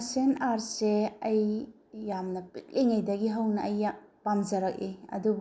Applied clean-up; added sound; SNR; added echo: none; none; none; none.